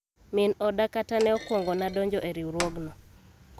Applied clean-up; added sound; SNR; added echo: none; Thump, thud; 13 dB; none.